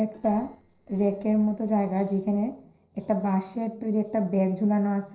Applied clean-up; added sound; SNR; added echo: neural separator model SepFormer DNS4.